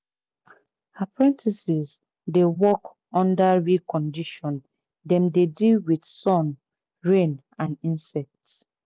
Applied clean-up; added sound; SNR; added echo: none; none; none; none.